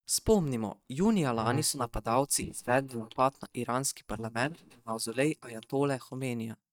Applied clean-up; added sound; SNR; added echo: neural mask model DeepFilterNet 3.